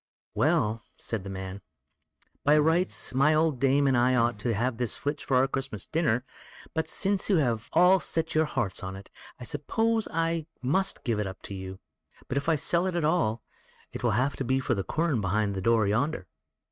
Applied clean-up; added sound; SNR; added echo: neural mask model RNNoise.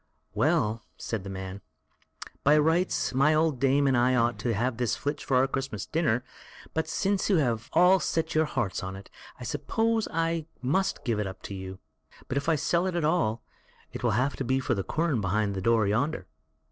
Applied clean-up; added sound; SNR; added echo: neural separator model SepFormer DNS4.